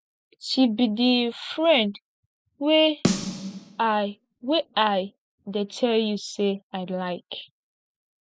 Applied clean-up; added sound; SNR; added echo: none; Snare drum; 5 dB; none.